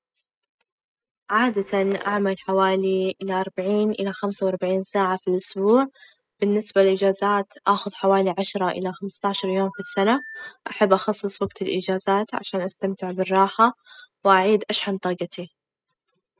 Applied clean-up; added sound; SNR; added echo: classical method spectral subtraction.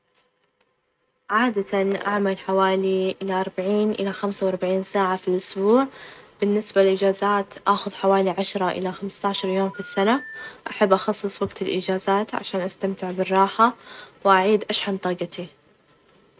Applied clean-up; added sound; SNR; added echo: none; Telephone; 16 dB; none.